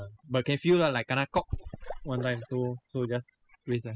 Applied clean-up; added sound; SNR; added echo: classical method spectral subtraction.